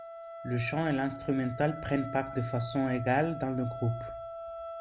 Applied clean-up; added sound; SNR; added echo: none; Wind instrument, woodwind instrument; 10 dB; none.